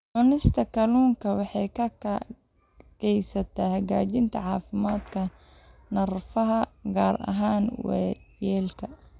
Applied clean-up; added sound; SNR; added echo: none; none; none; none.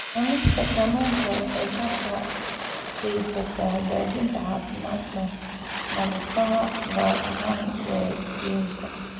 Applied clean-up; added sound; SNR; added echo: none; Fire; 7 dB; reverberation time 2.3 s.